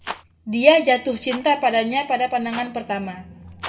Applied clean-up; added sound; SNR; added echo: none; Rattle; 18 dB; reverberation time 1.4 s.